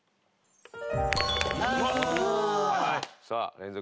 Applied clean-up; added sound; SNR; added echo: none; none; none; none.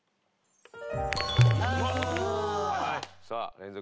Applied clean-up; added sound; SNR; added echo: none; Tabla; -3 dB; none.